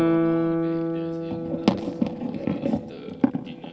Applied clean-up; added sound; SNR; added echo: none; Guitar; -2 dB; reverberation time 1.8 s.